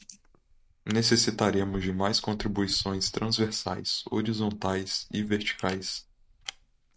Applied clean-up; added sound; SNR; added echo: neural mask model Resemble Enhance denoiser.